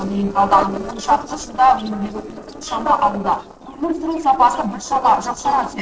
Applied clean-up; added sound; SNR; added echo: neural separator model SepFormer DNS4.